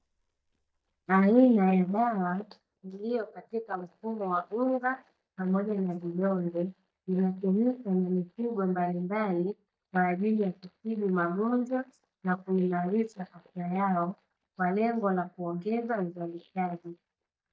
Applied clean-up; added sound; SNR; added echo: neural mask model DeepFilterNet 3.